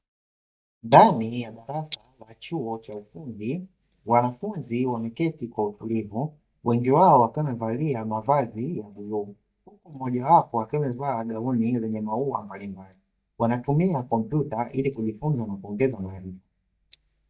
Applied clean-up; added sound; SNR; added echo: neural mask model DeepFilterNet 3.